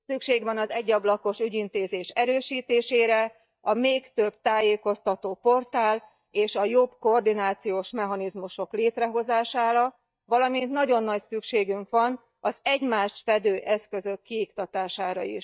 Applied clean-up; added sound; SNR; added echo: neural mask model DeepFilterNet 3.